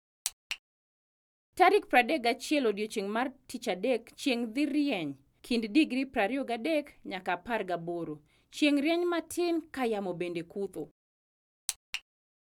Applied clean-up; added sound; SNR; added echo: none; none; none; none.